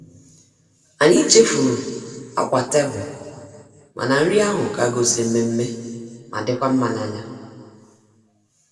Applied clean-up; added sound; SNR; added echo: none; none; none; reverberation time 2.0 s.